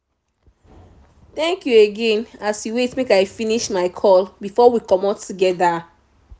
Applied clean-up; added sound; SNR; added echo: none; none; none; none.